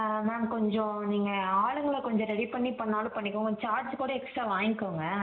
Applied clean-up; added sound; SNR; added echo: none; none; none; reverberation time 1.6 s.